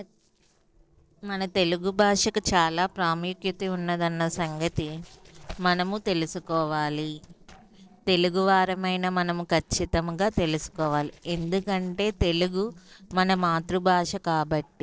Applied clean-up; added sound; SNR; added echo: neural separator model SepFormer DNS4.